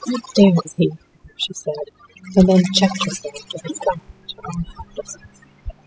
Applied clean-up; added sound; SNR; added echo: classical method spectral subtraction.